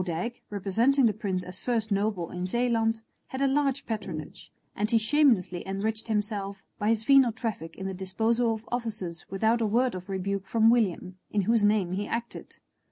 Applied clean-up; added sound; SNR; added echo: none; none; none; none.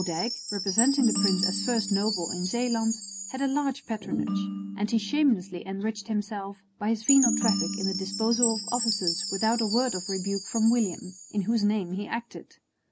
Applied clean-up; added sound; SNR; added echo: none; Chime + Ringtone; 4 dB; none.